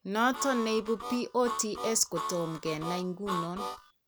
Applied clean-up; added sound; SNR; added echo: none; Harmonica; 7 dB; none.